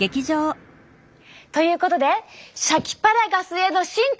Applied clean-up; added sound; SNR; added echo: none; none; none; none.